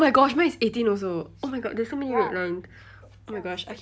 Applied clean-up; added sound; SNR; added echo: none; none; none; none.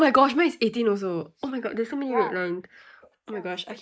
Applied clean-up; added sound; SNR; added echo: neural mask model Resemble Enhance denoiser.